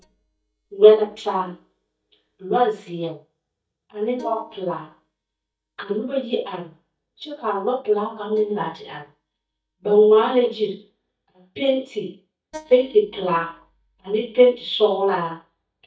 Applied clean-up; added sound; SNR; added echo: neural mask model DeepFilterNet 3.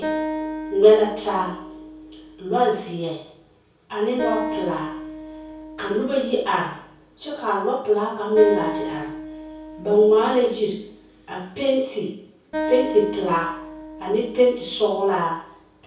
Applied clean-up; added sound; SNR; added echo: none; Acoustic guitar; 10 dB; reverberation time 0.6 s.